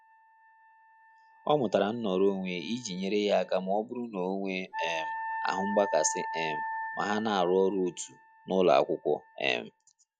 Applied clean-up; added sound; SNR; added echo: classical method log-MMSE.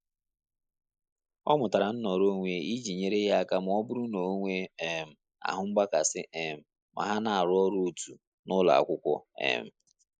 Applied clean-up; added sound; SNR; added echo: neural mask model Resemble Enhance denoiser.